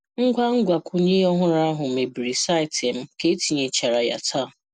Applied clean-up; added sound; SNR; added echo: none; none; none; none.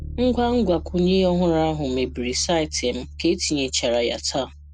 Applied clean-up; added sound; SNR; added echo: none; Bass guitar; 14 dB; none.